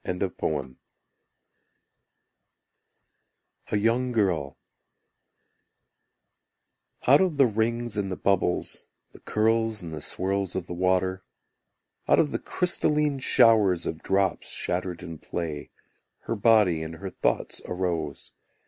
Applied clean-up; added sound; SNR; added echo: none; none; none; none.